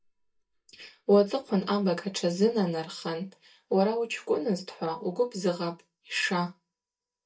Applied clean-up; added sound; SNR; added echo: neural mask model DeepFilterNet 3.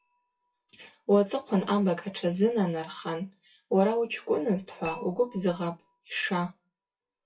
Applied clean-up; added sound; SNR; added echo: classical method WPE with log-MMSE.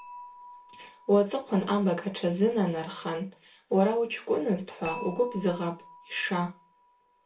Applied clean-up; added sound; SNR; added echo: none; Dishes, pots, and pans / Chink, clink; 20 dB; reverberation time 0.2 s.